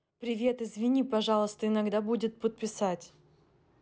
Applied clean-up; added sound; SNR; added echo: none; none; none; none.